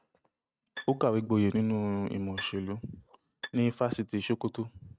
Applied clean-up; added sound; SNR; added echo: neural mask model RNNoise.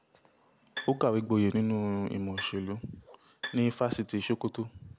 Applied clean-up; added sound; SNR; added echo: none; Bowed string instrument; 14 dB; none.